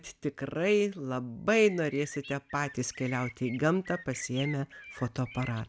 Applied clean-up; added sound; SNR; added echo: none; none; none; none.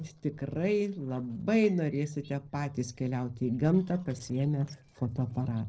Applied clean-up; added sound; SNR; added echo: neural separator model SepFormer DNS4.